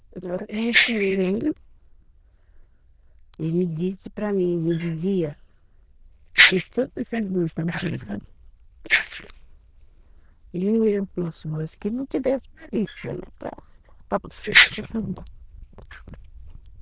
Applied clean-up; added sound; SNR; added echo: neural diffusion model UNIVERSE++.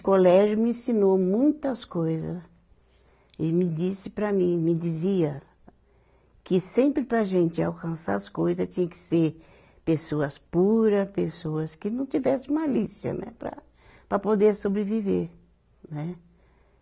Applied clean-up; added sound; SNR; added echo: none; none; none; none.